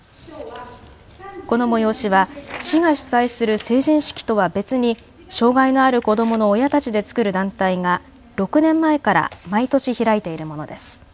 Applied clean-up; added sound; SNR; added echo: none; none; none; none.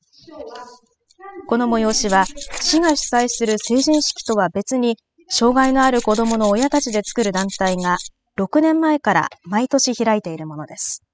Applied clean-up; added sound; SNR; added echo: classical method spectral subtraction.